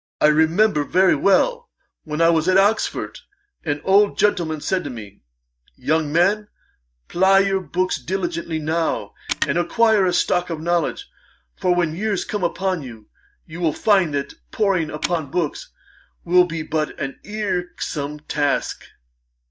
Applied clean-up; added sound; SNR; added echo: neural mask model DeepFilterNet 3.